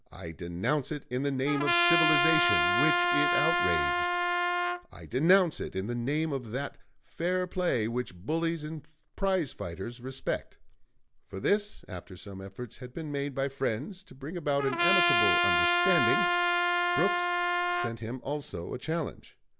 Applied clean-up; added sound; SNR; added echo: none; Trumpet; -4 dB; none.